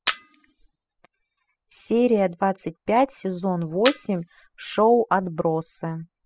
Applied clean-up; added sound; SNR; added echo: classical method spectral subtraction.